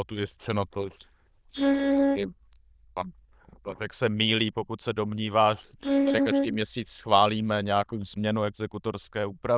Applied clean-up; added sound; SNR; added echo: neural diffusion model UNIVERSE++.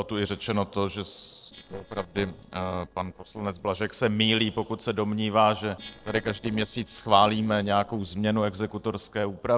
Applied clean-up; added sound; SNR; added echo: neural separator model SepFormer DNS4.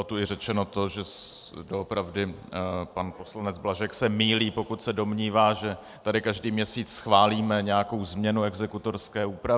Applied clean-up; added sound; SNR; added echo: none; none; none; none.